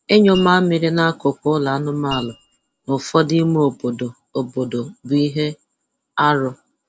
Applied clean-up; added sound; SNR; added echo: none; Mallet percussion; 17 dB; none.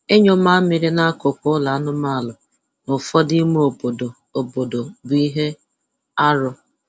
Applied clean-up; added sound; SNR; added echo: none; none; none; none.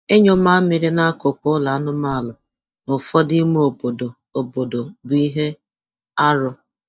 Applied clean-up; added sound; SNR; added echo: neural mask model DeepFilterNet 3.